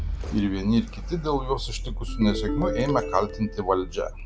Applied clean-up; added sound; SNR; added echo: none; Ringtone + Rattle / Engine starting / Car; 5 dB; none.